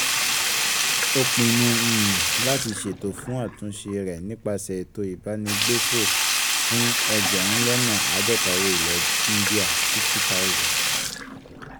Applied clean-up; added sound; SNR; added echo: none; Sink (filling or washing); -5 dB; none.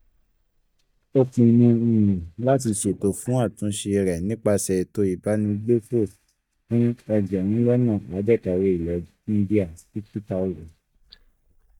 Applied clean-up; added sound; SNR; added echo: neural mask model DeepFilterNet 3.